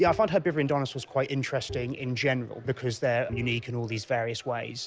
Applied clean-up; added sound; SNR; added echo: none; Bowed string instrument; 18 dB; none.